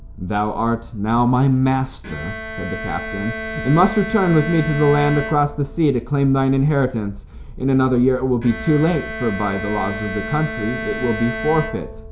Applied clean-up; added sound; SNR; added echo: none; Bowed string instrument; 11 dB; none.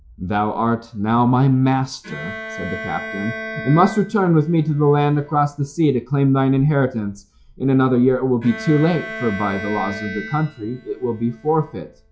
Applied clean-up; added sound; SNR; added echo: classical method log-MMSE.